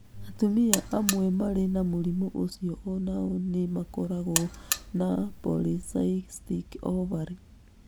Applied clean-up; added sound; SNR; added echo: none; Alarm; 8 dB; none.